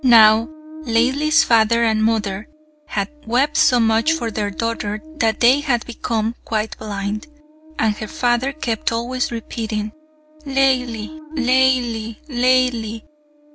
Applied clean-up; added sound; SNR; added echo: none; Buzz; 18 dB; none.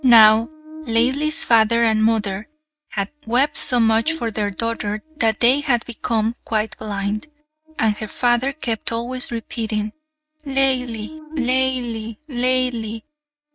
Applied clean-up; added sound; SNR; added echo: neural mask model RNNoise.